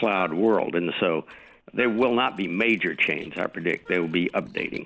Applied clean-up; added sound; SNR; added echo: neural separator model SepFormer DNS4.